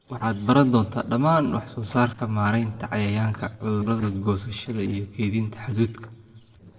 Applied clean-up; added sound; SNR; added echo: neural separator model SepFormer DNS4.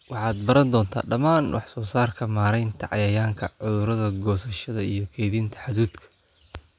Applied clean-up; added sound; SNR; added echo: none; none; none; none.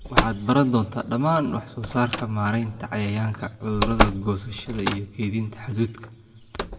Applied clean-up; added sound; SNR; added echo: none; Slam; 4 dB; reverberation time 1.8 s.